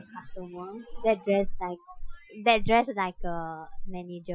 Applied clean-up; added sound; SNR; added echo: classical method Wiener filter.